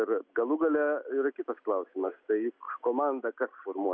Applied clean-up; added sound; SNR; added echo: none; none; none; none.